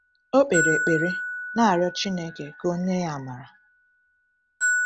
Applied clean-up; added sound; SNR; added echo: none; Glockenspiel; 4 dB; none.